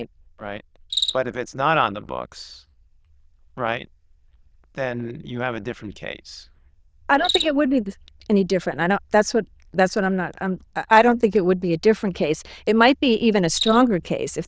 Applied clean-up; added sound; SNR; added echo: neural diffusion model UNIVERSE++.